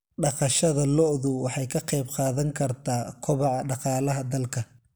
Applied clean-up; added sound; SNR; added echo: none; none; none; none.